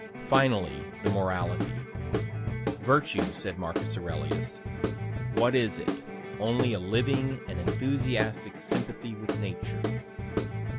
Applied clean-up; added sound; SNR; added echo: none; Guitar / Drum; 1 dB; none.